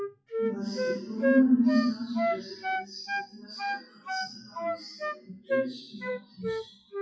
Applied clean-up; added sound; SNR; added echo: classical method WPE with log-MMSE.